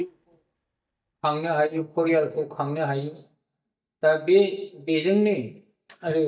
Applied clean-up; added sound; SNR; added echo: neural mask model DeepFilterNet 3.